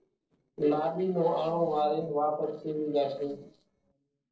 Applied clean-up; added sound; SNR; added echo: neural separator model SepFormer DNS4.